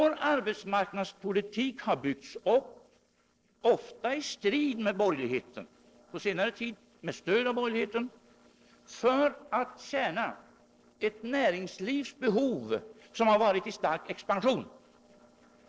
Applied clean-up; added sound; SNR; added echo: neural separator model SepFormer DNS4.